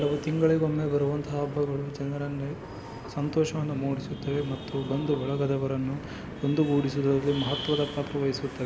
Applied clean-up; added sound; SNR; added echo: none; Fire + Dishes, pots, and pans; 17 dB; none.